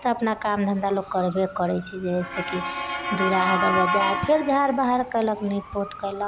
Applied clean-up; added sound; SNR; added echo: none; Motor vehicle (road) / Siren; 5 dB; none.